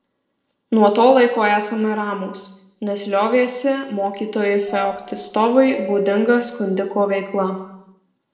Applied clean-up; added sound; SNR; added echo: neural separator model SepFormer DNS4.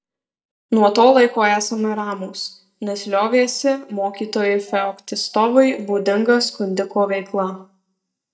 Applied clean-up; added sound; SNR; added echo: neural mask model DeepFilterNet 3.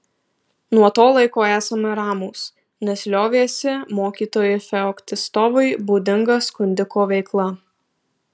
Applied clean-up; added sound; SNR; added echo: none; none; none; none.